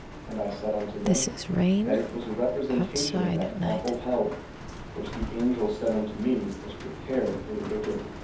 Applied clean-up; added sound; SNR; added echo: none; Rain; 2 dB; reverberation time 0.5 s.